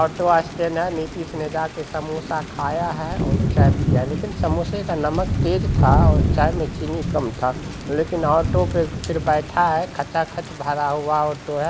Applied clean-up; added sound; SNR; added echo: none; Thunder / Rain; 0 dB; none.